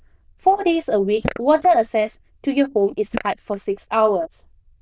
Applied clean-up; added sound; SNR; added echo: neural diffusion model UNIVERSE++.